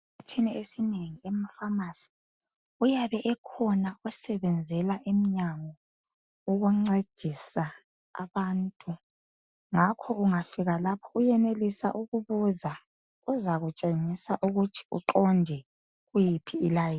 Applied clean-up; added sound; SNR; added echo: none; none; none; none.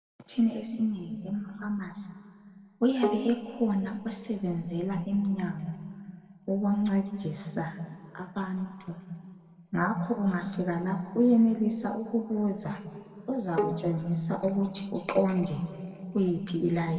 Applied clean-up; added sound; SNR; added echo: none; Bowed string instrument; 8 dB; reverberation time 2.0 s.